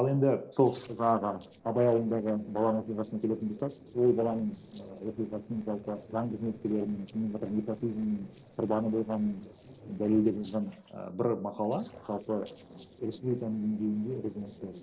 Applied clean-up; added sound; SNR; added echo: neural separator model SepFormer DNS4.